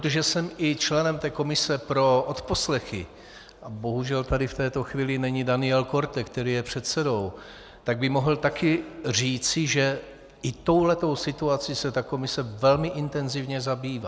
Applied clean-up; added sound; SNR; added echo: none; none; none; none.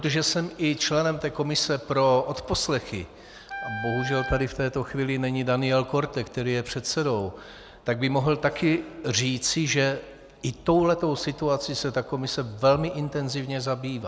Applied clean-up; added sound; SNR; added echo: none; Wind instrument, woodwind instrument; 10 dB; none.